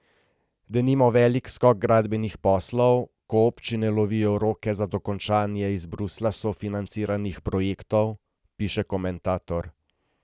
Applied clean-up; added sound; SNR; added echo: none; none; none; none.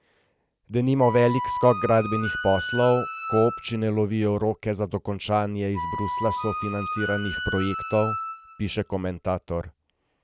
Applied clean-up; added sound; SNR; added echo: none; Wind instrument, woodwind instrument; 8 dB; none.